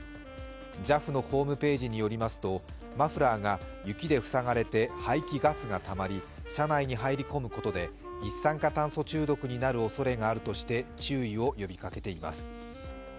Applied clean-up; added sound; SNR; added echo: none; Wind instrument, woodwind instrument; 15 dB; none.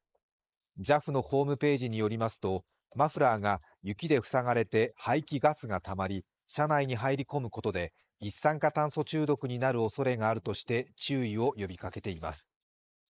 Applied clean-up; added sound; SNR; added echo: neural mask model Resemble Enhance denoiser.